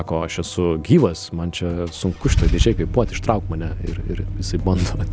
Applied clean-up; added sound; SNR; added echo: none; Idling / Engine starting / Car; 3 dB; none.